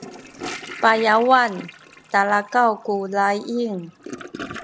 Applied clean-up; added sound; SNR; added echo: none; Toilet flush / Gurgling; 16 dB; none.